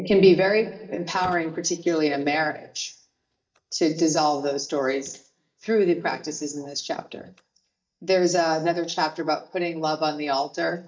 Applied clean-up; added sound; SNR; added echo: neural mask model DeepFilterNet 3.